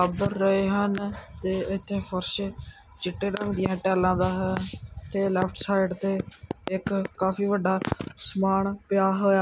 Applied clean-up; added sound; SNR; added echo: none; none; none; none.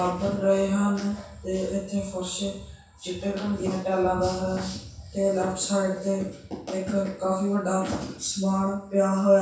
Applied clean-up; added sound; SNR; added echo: none; none; none; reverberation time 0.7 s.